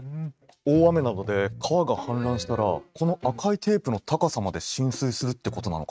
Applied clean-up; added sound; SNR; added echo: neural mask model RNNoise.